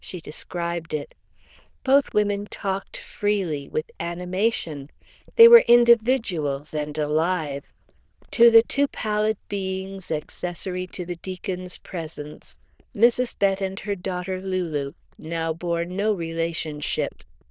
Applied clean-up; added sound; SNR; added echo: neural diffusion model UNIVERSE++.